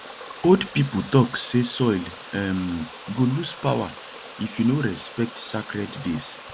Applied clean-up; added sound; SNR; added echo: none; Water; 14 dB; none.